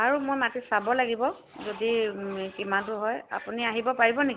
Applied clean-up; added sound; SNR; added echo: none; none; none; none.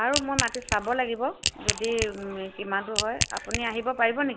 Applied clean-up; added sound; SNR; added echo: none; Crack / Crushing; 3 dB; none.